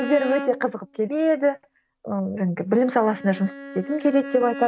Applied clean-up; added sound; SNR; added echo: neural mask model RNNoise.